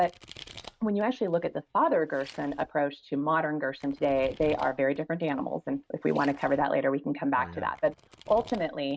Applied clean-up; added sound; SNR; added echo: neural mask model RNNoise.